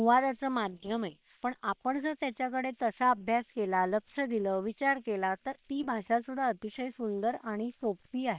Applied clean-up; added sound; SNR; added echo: neural separator model SepFormer WHAM!.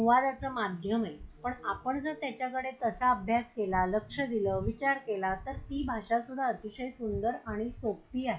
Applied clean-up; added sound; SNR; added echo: classical method log-MMSE.